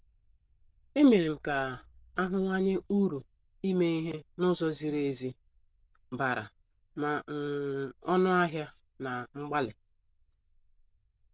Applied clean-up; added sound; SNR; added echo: neural diffusion model UNIVERSE++.